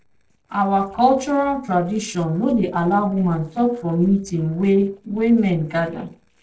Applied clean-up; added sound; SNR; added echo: neural separator model SepFormer DNS4.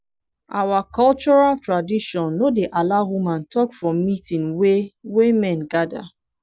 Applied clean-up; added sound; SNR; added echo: none; none; none; none.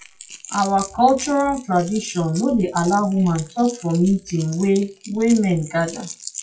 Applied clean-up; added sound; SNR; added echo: classical method WPE with log-MMSE.